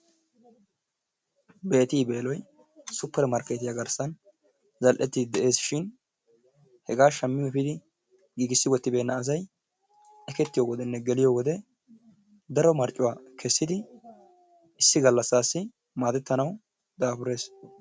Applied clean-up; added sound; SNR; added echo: none; none; none; none.